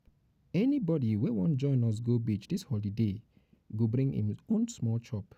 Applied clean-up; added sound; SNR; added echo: none; none; none; none.